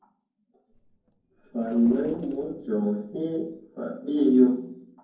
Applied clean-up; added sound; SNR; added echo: neural separator model SepFormer DNS4.